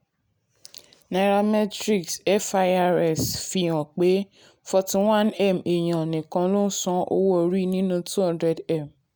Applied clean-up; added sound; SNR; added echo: none; none; none; none.